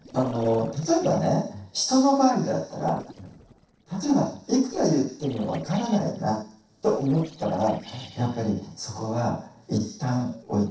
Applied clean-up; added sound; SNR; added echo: neural separator model SepFormer DNS4.